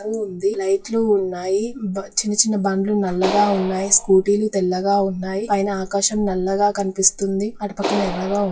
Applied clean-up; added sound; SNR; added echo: classical method WPE with log-MMSE.